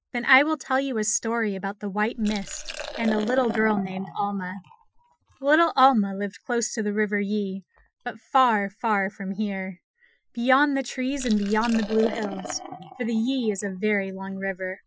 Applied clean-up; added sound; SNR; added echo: classical method Wiener filter.